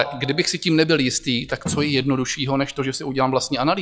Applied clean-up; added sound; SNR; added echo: classical method log-MMSE.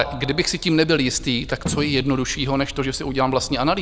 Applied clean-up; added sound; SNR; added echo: none; Wind + Slam; 12 dB; none.